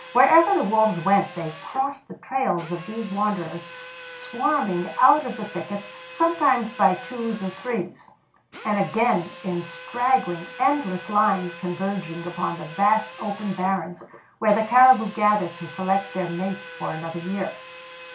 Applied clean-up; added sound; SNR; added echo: none; Drill; 12 dB; reverberation time 0.2 s.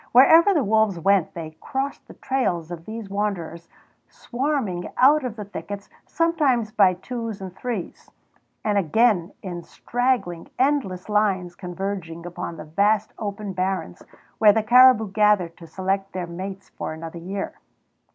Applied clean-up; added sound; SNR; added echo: none; none; none; none.